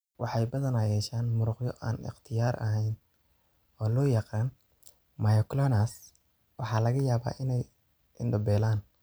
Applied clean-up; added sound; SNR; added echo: none; none; none; none.